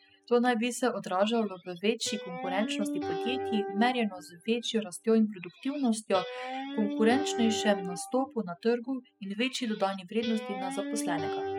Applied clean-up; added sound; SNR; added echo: classical method spectral subtraction.